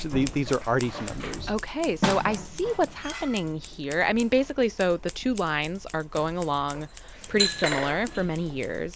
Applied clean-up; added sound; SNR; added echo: none; Scissors; 8 dB; none.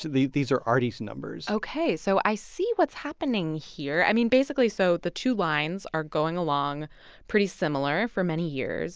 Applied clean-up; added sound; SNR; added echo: none; none; none; none.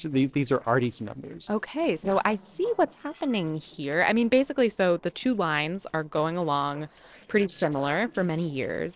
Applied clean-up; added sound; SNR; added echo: neural separator model SepFormer DNS4.